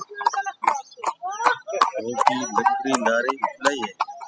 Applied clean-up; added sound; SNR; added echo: classical method spectral subtraction.